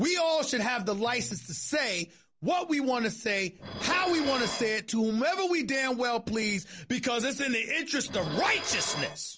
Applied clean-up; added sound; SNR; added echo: none; Dishes, pots, and pans; 11 dB; none.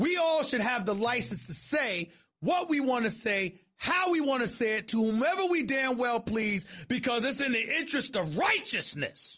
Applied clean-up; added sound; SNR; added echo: none; none; none; none.